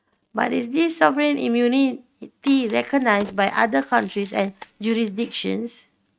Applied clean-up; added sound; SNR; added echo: neural mask model RNNoise.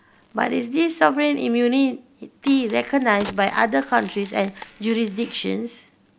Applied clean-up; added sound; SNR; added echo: none; Crack; 18 dB; none.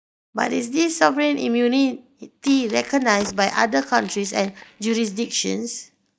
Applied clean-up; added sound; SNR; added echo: neural mask model DeepFilterNet 3.